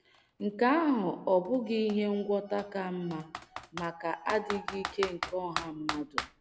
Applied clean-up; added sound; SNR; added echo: none; Computer keyboard; 11 dB; none.